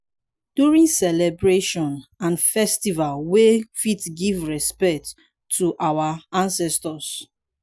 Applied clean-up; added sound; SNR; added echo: none; none; none; none.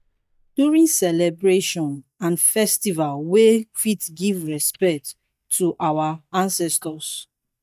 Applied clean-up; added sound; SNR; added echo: neural mask model DeepFilterNet 3.